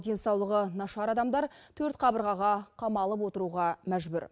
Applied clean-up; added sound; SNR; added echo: none; none; none; none.